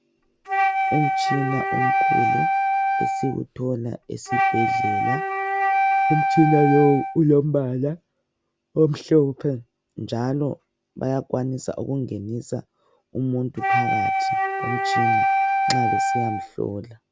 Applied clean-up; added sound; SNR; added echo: none; Wind instrument, woodwind instrument; -3 dB; none.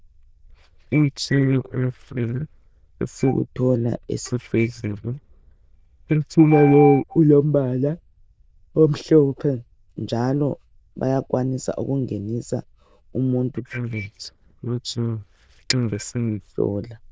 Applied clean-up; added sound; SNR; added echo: neural diffusion model UNIVERSE++.